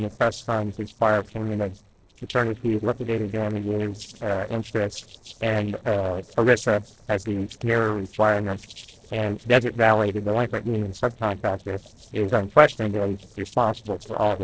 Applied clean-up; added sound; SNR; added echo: neural separator model SepFormer DNS4.